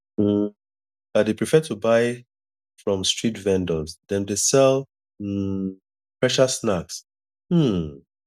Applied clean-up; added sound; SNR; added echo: none; none; none; none.